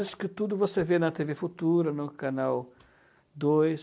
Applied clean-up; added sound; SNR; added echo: none; none; none; none.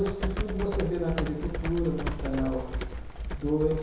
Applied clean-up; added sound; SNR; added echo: none; Computer keyboard; 2 dB; reverberation time 1.0 s.